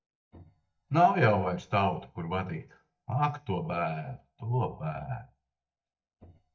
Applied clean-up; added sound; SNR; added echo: neural mask model DeepFilterNet 3.